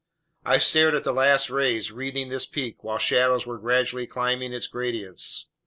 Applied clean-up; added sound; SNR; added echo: none; none; none; none.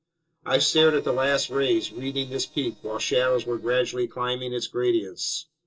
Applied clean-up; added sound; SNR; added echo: neural separator model SepFormer DNS4.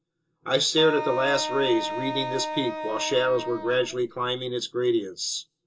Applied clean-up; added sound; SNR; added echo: none; Wind instrument, woodwind instrument; 7 dB; reverberation time 0.2 s.